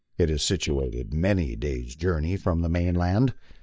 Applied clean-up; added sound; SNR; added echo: neural mask model DeepFilterNet 3.